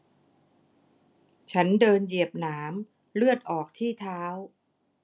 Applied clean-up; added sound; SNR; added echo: none; none; none; none.